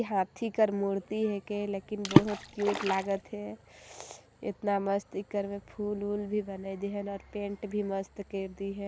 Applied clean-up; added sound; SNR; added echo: none; Water / Splash, splatter; -4 dB; none.